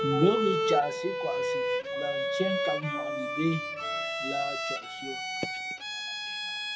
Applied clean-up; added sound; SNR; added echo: none; Bowed string instrument; -1 dB; reverberation time 1.1 s.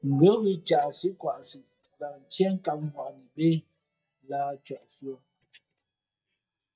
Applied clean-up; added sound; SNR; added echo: neural mask model DeepFilterNet 3.